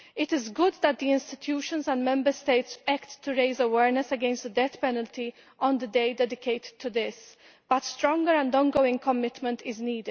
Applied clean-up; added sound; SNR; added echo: none; none; none; none.